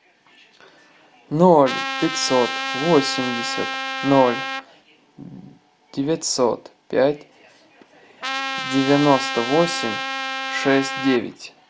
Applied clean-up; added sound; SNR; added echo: none; Trumpet; 5 dB; none.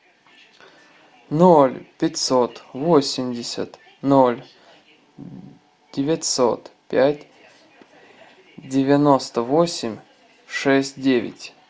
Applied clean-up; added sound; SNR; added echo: none; none; none; none.